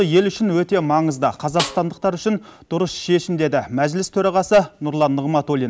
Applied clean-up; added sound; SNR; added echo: none; Snare drum; 12 dB; none.